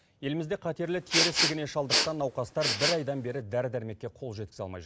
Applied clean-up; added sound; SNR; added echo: none; Respiratory sounds; -2 dB; none.